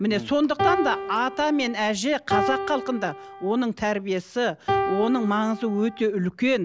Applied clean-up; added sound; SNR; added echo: none; Piano; 4 dB; none.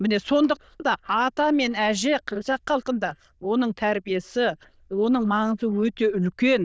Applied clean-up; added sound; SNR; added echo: neural diffusion model UNIVERSE++.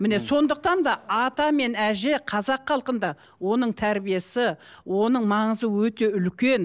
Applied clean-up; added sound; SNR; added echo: none; none; none; none.